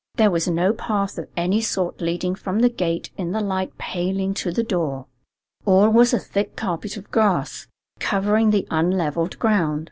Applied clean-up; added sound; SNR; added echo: none; none; none; none.